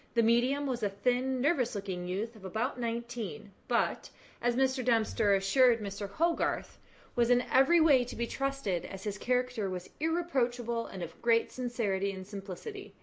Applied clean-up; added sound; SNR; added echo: none; none; none; none.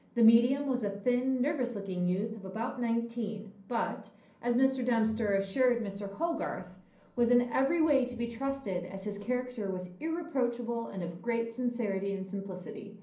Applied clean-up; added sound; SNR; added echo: none; none; none; reverberation time 0.6 s.